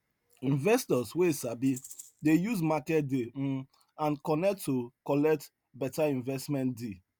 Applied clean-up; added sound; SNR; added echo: none; Rattle (instrument); 19 dB; none.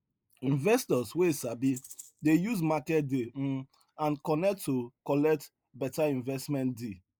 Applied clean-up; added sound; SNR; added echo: neural mask model Resemble Enhance denoiser.